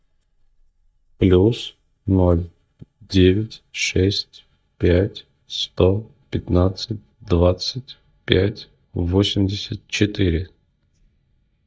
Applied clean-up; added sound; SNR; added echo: neural mask model DeepFilterNet 3.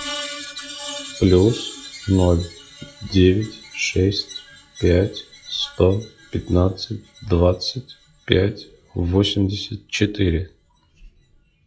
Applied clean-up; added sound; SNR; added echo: classical method log-MMSE.